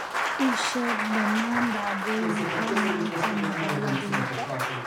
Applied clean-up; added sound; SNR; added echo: none; Applause; -2 dB; none.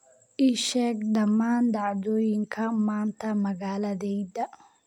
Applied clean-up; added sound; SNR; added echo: none; none; none; none.